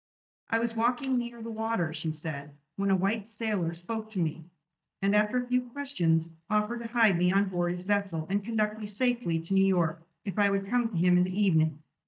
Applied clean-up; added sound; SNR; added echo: neural mask model DeepFilterNet 3.